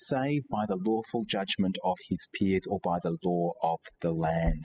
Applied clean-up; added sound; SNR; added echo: classical method spectral subtraction.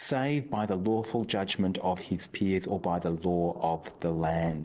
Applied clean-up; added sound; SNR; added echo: neural separator model SepFormer DNS4.